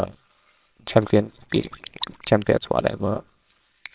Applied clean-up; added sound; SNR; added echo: neural separator model SepFormer WHAMR!.